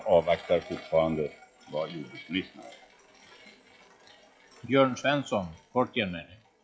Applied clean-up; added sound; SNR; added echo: classical method log-MMSE.